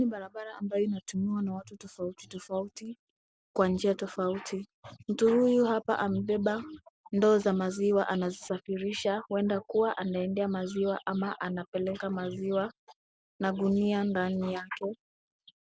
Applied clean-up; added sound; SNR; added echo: none; none; none; none.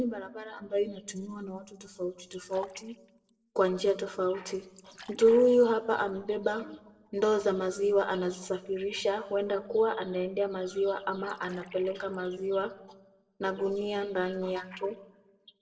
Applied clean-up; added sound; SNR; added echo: neural separator model SepFormer DNS4.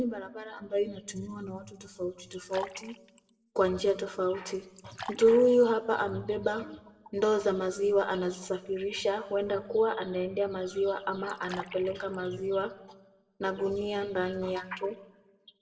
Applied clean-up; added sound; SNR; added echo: none; Fill (with liquid); 17 dB; reverberation time 0.6 s.